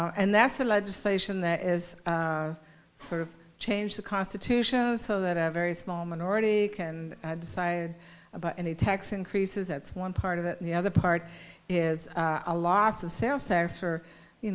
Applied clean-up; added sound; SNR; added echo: none; none; none; none.